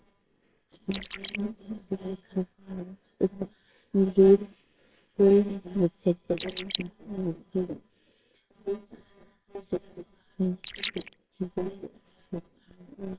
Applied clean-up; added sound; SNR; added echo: neural separator model SepFormer WHAMR!.